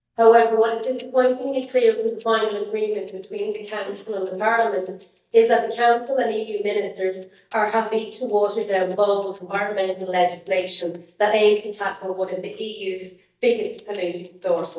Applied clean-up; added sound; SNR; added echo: neural mask model DeepFilterNet 3.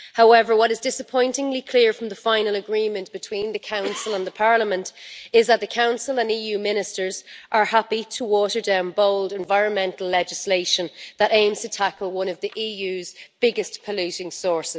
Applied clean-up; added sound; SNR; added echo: none; none; none; none.